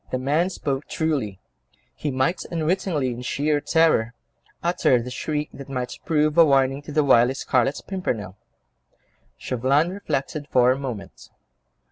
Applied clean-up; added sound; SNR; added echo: none; none; none; none.